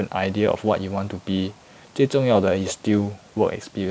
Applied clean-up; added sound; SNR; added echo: none; none; none; none.